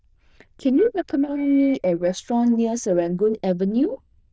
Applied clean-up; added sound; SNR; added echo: neural diffusion model UNIVERSE++.